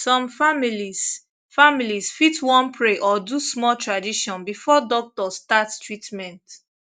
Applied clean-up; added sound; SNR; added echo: none; none; none; none.